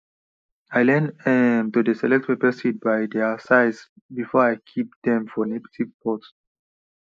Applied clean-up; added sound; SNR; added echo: neural mask model Resemble Enhance denoiser.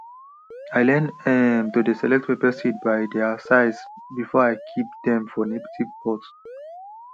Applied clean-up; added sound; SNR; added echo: none; Alarm; 18 dB; none.